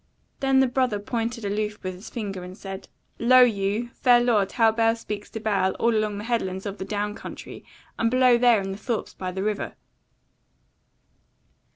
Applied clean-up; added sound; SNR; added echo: none; none; none; none.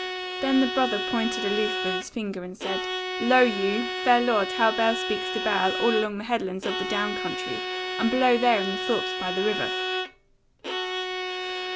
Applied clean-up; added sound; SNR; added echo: none; Bowed string instrument; 4 dB; none.